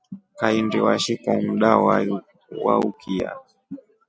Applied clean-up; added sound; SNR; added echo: none; none; none; none.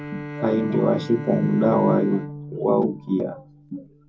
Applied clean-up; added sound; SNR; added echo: none; Bowed string instrument; 12 dB; reverberation time 0.4 s.